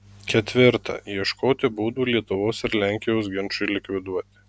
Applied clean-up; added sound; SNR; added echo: none; none; none; none.